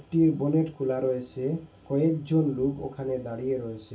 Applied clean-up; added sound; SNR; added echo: none; none; none; reverberation time 0.2 s.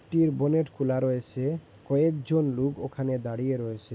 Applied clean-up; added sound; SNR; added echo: none; none; none; none.